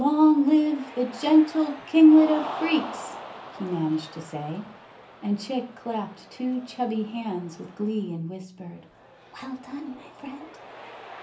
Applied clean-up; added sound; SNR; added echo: none; Cheering; 16 dB; reverberation time 0.3 s.